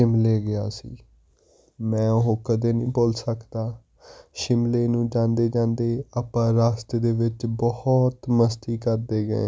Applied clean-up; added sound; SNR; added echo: none; none; none; none.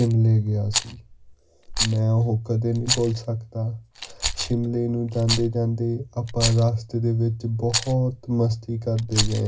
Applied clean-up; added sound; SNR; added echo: none; Rattle; 8 dB; reverberation time 0.4 s.